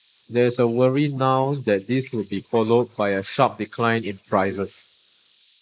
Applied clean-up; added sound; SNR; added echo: neural mask model Resemble Enhance denoiser.